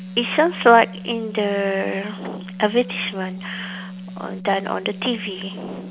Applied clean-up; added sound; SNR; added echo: none; Organ; 12 dB; none.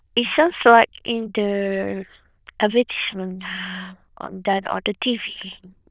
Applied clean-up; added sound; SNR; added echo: neural diffusion model UNIVERSE++.